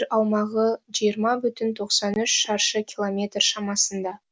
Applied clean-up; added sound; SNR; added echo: none; none; none; none.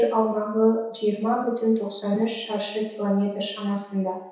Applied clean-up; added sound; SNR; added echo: none; none; none; reverberation time 0.7 s.